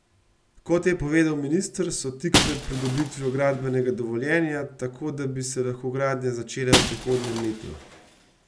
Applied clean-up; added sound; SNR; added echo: none; Shatter; 5 dB; none.